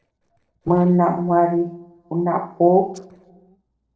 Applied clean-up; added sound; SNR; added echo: neural separator model SepFormer DNS4.